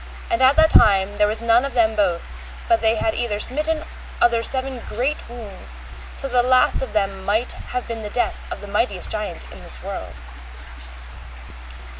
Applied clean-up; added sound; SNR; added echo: none; Breathing + Stream; 19 dB; none.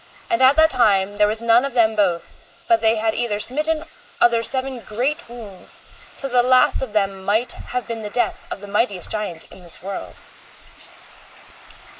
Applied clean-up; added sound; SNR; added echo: neural mask model Resemble Enhance denoiser.